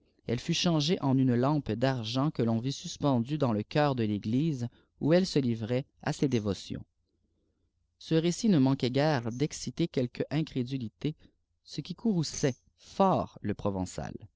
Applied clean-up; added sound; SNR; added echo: neural separator model SepFormer DNS4.